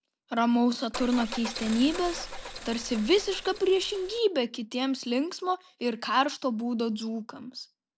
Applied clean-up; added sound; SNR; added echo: none; Car; 11 dB; none.